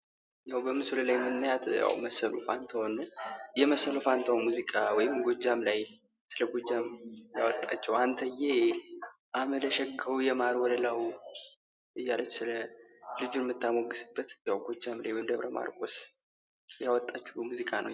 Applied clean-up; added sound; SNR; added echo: none; none; none; none.